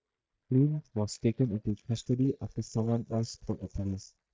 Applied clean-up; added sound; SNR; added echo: neural mask model DeepFilterNet 3.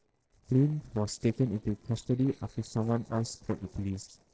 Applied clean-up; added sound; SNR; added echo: neural separator model SepFormer DNS4.